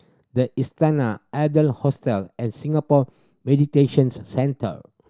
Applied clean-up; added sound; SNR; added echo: none; none; none; none.